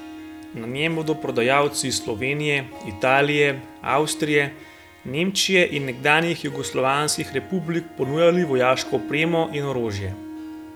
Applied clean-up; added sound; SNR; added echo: none; Harp; 14 dB; none.